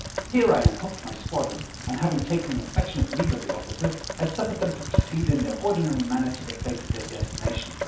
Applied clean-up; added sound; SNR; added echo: none; Rain; 2 dB; reverberation time 0.6 s.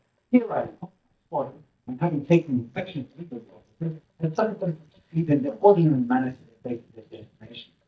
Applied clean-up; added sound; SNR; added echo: neural mask model DeepFilterNet 3.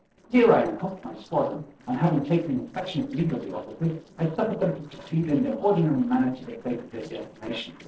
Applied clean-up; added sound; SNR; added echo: neural separator model SepFormer DNS4.